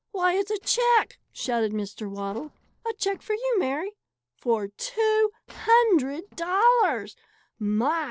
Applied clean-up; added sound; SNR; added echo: neural separator model SepFormer DNS4.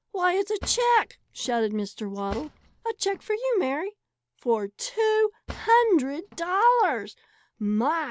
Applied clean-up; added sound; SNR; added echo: none; Cutlery, silverware / Drawer open or close; 18 dB; none.